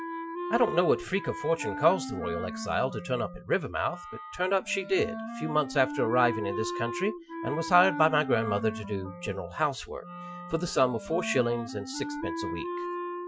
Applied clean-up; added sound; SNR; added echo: classical method Wiener filter.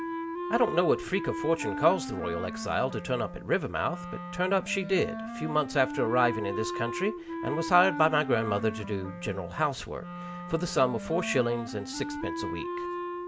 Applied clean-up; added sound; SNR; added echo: none; Wind instrument, woodwind instrument; 7 dB; none.